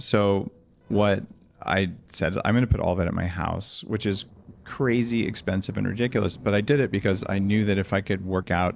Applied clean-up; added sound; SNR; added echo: neural separator model SepFormer DNS4.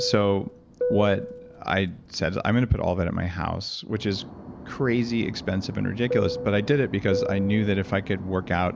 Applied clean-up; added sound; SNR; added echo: none; Fixed-wing aircraft, airplane; 9 dB; none.